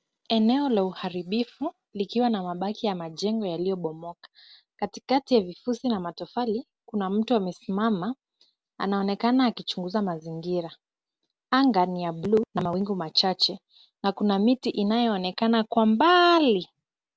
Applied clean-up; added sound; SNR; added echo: none; none; none; none.